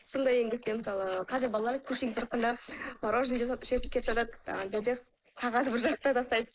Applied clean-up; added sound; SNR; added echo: neural mask model Resemble Enhance denoiser.